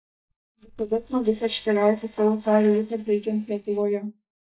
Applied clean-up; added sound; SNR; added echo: neural mask model DeepFilterNet 3.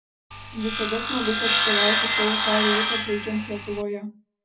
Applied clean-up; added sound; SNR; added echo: none; Sawing; -3 dB; reverberation time 0.4 s.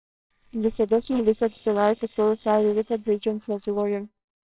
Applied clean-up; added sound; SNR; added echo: neural separator model SepFormer WHAMR!.